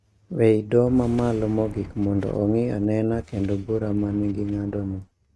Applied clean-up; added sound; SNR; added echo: neural mask model RNNoise.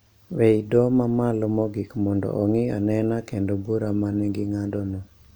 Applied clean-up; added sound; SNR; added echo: none; none; none; none.